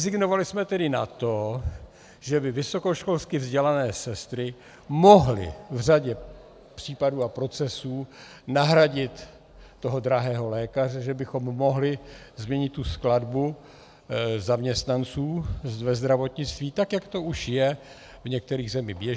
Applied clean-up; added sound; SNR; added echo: none; none; none; none.